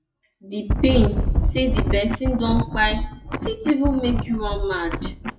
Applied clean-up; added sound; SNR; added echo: classical method WPE with log-MMSE.